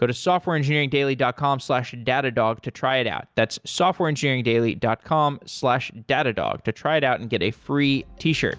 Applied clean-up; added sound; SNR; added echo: none; none; none; none.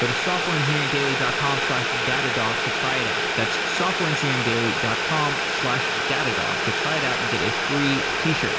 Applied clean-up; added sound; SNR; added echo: none; Boiling; -3 dB; reverberation time 2.1 s.